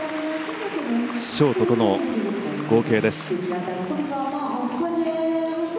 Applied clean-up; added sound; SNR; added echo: none; none; none; none.